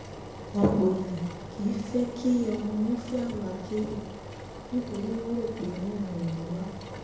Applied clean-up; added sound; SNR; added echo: none; Engine; 11 dB; reverberation time 1.0 s.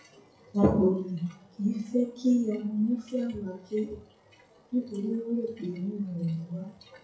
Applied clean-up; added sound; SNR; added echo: classical method WPE with log-MMSE.